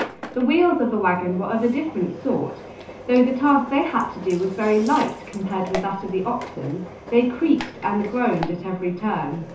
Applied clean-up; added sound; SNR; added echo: none; Engine; 14 dB; reverberation time 0.9 s.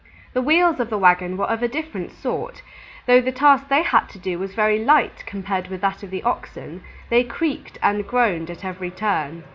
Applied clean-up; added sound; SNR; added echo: none; none; none; none.